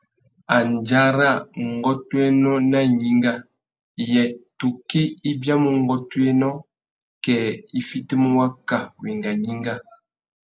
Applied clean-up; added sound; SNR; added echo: none; none; none; none.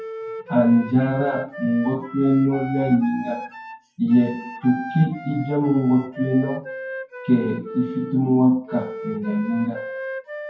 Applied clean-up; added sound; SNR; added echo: classical method WPE with log-MMSE.